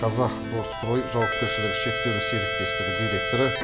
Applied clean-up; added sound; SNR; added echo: none; Keyboard (musical); -1 dB; none.